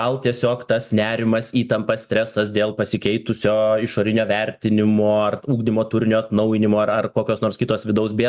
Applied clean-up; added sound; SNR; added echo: none; none; none; none.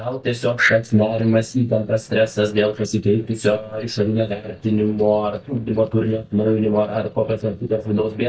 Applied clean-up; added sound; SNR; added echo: neural mask model DeepFilterNet 3.